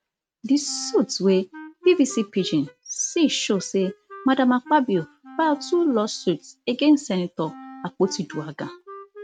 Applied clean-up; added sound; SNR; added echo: neural mask model RNNoise.